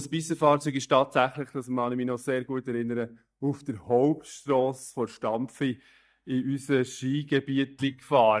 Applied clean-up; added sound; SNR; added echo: neural mask model DeepFilterNet 3.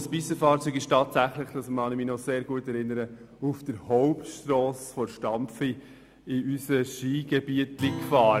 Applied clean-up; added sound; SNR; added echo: none; Acoustic guitar; 17 dB; none.